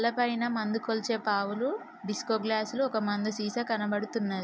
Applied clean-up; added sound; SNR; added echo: none; none; none; none.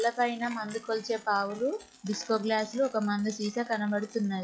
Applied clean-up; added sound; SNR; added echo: classical method log-MMSE.